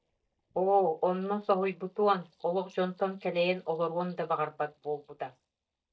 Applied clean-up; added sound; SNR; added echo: neural mask model DeepFilterNet 3.